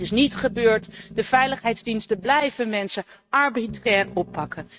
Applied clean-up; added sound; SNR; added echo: neural mask model RNNoise.